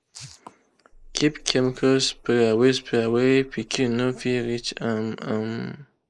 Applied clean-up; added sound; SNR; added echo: neural mask model Resemble Enhance denoiser.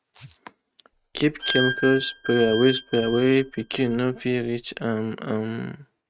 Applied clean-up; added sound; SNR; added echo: neural mask model RNNoise.